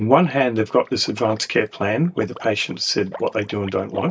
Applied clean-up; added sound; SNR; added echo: neural mask model DeepFilterNet 3.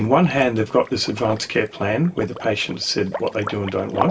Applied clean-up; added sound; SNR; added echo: none; Liquid; 12 dB; reverberation time 0.2 s.